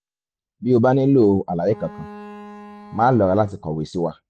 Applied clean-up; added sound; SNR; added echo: none; Bowed string instrument; 19 dB; none.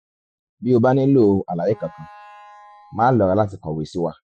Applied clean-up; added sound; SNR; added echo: classical method Wiener filter.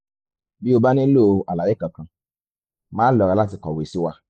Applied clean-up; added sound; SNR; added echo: neural mask model Resemble Enhance denoiser.